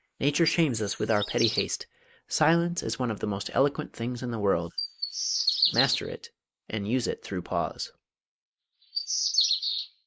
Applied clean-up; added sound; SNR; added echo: neural mask model Resemble Enhance denoiser.